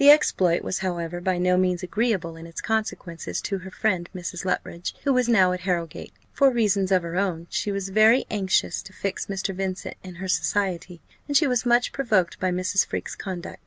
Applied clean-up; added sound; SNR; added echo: none; none; none; none.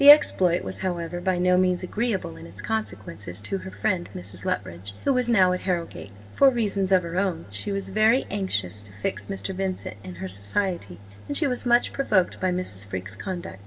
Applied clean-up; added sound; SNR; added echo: none; Mechanical fan; 18 dB; reverberation time 1.7 s.